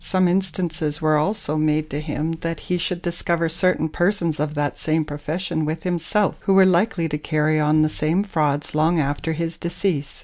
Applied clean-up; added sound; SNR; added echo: none; none; none; none.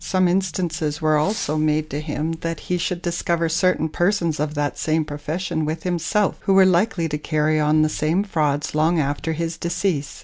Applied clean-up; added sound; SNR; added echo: none; Fireworks; 19 dB; none.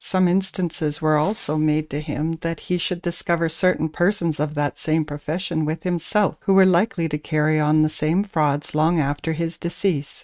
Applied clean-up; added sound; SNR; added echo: neural mask model RNNoise.